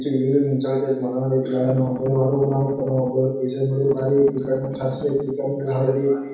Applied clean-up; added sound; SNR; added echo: none; Strum; 13 dB; reverberation time 2.2 s.